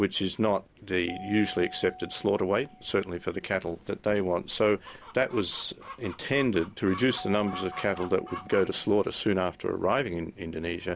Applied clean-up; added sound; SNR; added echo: none; Keyboard (musical) + Chicken, rooster; 17 dB; none.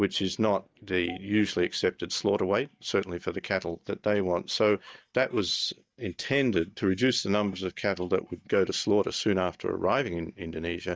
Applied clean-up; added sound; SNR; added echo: neural mask model DeepFilterNet 3.